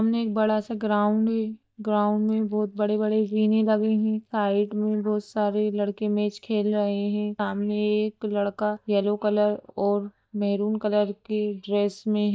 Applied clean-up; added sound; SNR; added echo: neural mask model DeepFilterNet 3.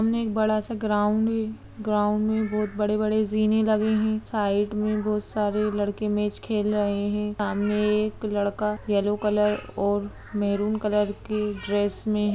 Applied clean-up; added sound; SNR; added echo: none; none; none; none.